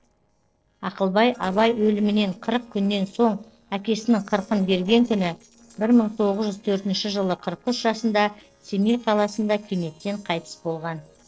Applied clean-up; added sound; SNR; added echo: neural separator model SepFormer DNS4.